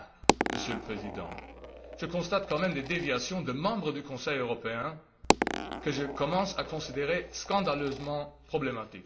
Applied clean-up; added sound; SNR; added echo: none; Coin (dropping); 2 dB; reverberation time 0.4 s.